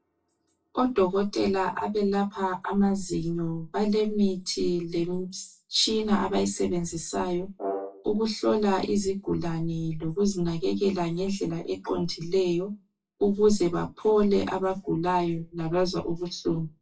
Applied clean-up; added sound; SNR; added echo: classical method WPE with log-MMSE.